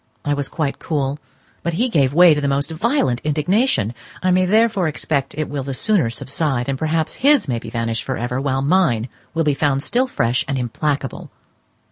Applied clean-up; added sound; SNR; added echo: none; none; none; none.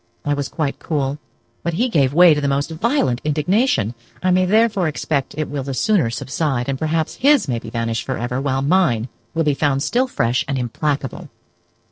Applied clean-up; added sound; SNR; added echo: neural separator model SepFormer DNS4.